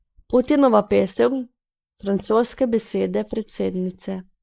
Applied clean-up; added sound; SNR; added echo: neural mask model Resemble Enhance denoiser.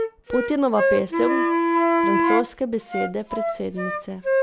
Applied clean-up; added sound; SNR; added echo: none; Wind instrument, woodwind instrument + Wind instrument, woodwind instrument; -3 dB; none.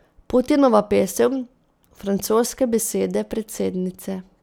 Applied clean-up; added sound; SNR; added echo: none; none; none; none.